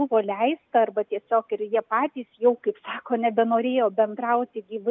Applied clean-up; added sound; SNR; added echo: none; none; none; none.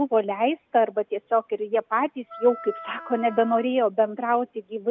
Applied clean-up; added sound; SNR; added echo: none; Wind instrument, woodwind instrument; 16 dB; none.